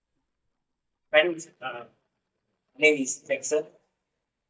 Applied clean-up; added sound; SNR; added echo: neural mask model DeepFilterNet 3.